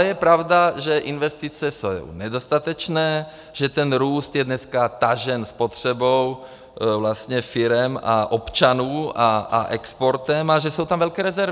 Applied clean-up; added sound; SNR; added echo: none; none; none; none.